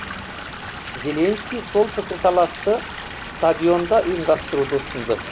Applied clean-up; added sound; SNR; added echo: none; Stream / Liquid; 11 dB; none.